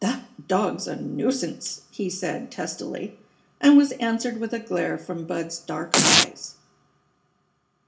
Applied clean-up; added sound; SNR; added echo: none; Domestic sounds, home sounds; -4 dB; reverberation time 0.4 s.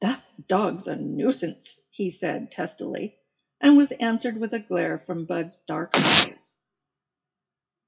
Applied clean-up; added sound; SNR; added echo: classical method WPE with log-MMSE.